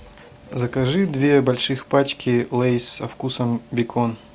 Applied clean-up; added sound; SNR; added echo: none; none; none; none.